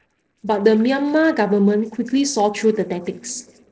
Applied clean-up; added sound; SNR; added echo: neural separator model SepFormer DNS4.